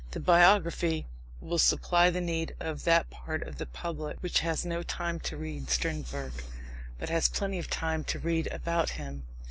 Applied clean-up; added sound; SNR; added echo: none; none; none; none.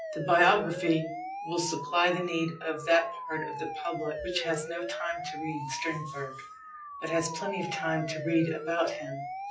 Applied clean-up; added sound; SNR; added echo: classical method WPE with log-MMSE.